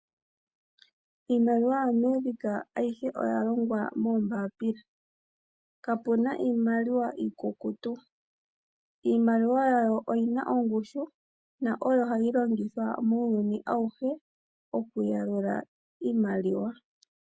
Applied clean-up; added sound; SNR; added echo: none; none; none; none.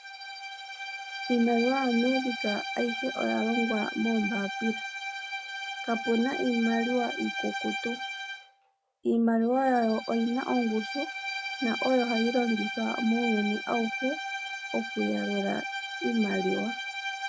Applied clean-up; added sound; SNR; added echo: none; Bowed string instrument; 6 dB; none.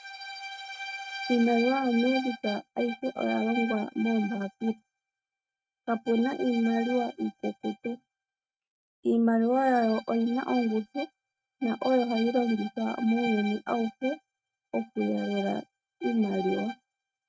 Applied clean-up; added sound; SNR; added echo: neural mask model RNNoise.